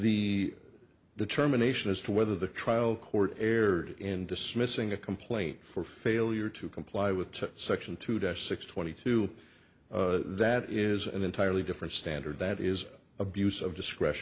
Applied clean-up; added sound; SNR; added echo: none; none; none; none.